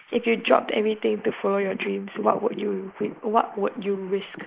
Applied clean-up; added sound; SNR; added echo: neural mask model Resemble Enhance denoiser.